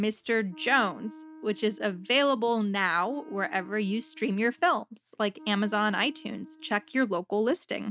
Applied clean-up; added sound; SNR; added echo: neural mask model RNNoise.